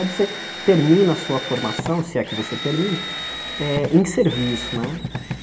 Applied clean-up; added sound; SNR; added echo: none; Drill; 9 dB; reverberation time 0.8 s.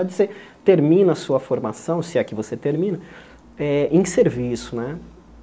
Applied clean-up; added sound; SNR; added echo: none; none; none; none.